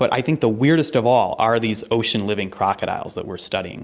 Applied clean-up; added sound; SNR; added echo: none; none; none; none.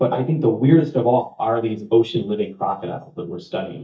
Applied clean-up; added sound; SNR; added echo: neural mask model DeepFilterNet 3.